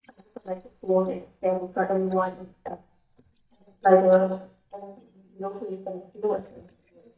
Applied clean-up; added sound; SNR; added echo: neural mask model DeepFilterNet 3.